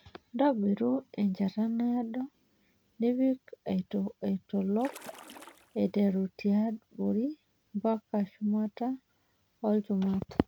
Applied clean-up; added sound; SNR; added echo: none; Splash, splatter; 18 dB; none.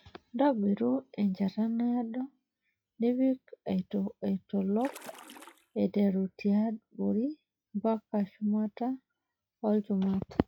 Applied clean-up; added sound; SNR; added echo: classical method log-MMSE.